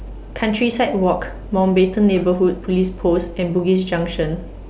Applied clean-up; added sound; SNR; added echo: none; none; none; none.